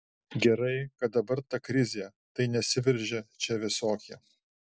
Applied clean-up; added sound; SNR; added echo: none; none; none; none.